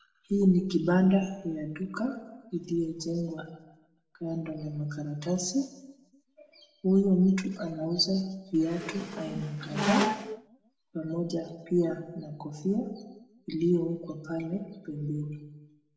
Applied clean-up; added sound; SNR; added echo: none; Squeak; 2 dB; reverberation time 0.8 s.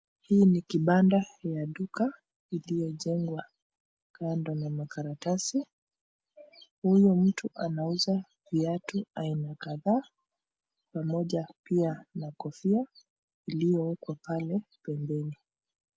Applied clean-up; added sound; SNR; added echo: none; none; none; none.